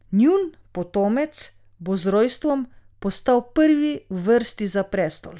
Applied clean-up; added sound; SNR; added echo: none; none; none; none.